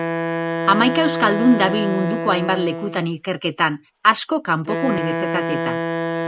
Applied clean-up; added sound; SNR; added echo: none; Wind instrument, woodwind instrument; 4 dB; none.